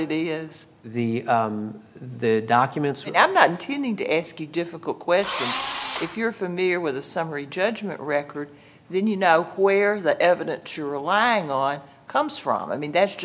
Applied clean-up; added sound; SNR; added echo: none; Engine / Drill; 3 dB; reverberation time 1.1 s.